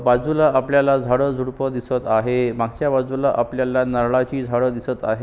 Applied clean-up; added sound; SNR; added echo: none; none; none; none.